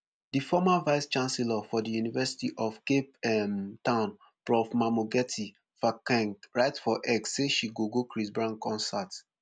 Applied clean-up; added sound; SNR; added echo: none; none; none; none.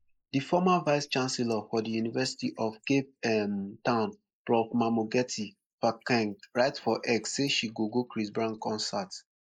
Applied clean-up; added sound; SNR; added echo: neural mask model Resemble Enhance denoiser.